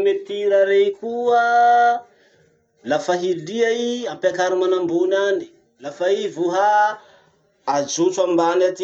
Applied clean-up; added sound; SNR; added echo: none; none; none; none.